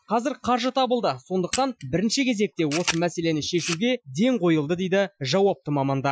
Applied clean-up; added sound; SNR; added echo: classical method Wiener filter.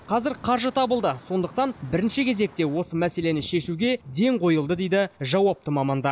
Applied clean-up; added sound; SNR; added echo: none; none; none; none.